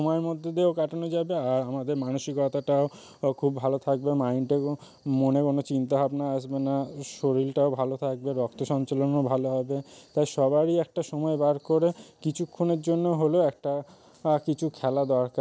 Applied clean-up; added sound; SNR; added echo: none; none; none; none.